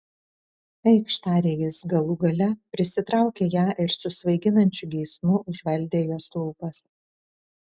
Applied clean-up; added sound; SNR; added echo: none; none; none; none.